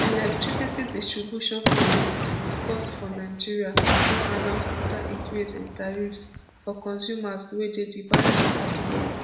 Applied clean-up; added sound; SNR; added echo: none; Boom; -5 dB; reverberation time 0.7 s.